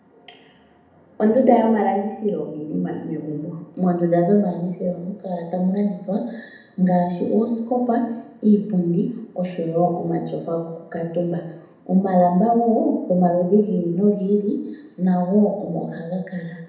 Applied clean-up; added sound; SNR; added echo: none; none; none; reverberation time 0.8 s.